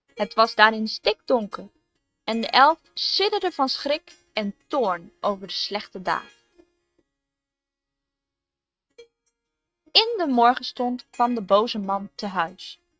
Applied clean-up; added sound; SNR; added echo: neural mask model RNNoise.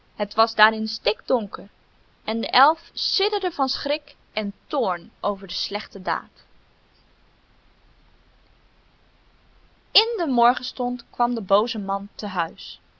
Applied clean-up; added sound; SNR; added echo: none; none; none; none.